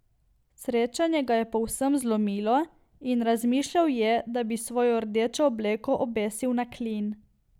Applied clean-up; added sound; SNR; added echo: none; none; none; none.